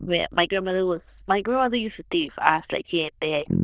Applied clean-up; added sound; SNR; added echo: neural diffusion model UNIVERSE++.